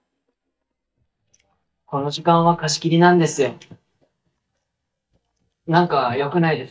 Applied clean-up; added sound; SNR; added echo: neural mask model DeepFilterNet 3.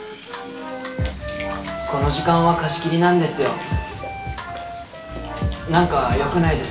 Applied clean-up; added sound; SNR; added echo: none; Wind instrument, woodwind instrument; 13 dB; reverberation time 2.2 s.